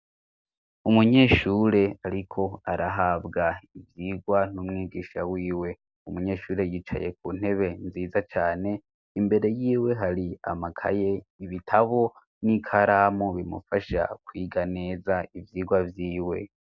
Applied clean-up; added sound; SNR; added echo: none; none; none; none.